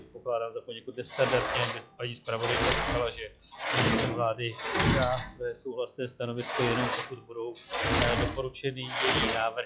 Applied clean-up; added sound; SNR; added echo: classical method log-MMSE.